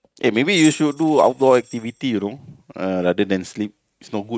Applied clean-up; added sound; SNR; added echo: neural mask model RNNoise.